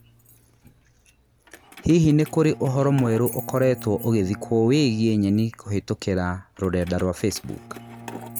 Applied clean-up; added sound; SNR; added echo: none; Keys jangling + Bowed string instrument; 17 dB; none.